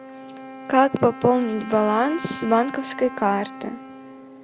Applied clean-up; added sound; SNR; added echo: none; Wind instrument, woodwind instrument; 14 dB; none.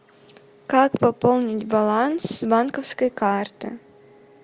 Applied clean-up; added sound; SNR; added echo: none; none; none; none.